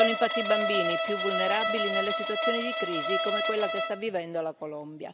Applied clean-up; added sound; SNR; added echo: none; Bowed string instrument; -3 dB; none.